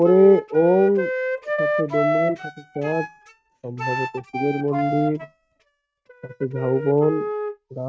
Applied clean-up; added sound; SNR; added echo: neural mask model RNNoise.